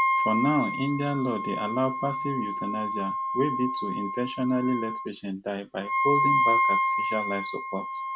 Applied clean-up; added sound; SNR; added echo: none; Wind instrument, woodwind instrument; -1 dB; none.